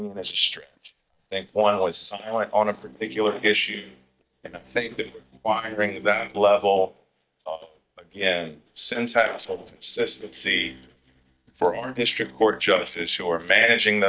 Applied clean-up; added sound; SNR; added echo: neural mask model DeepFilterNet 3.